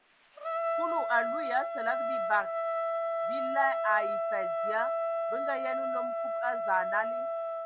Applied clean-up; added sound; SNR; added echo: none; Trumpet; -3 dB; none.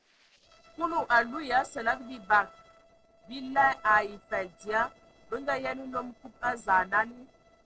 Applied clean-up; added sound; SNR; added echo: neural separator model SepFormer DNS4.